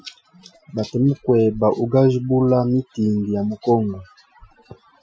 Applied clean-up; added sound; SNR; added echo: classical method Wiener filter.